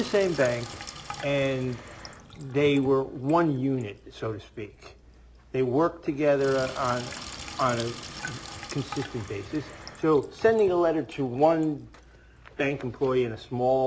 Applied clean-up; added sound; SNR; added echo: none; Sink (filling or washing); 16 dB; none.